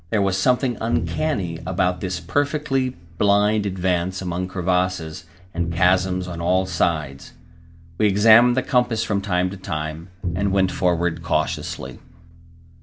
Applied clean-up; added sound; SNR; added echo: none; Bowed string instrument; 11 dB; none.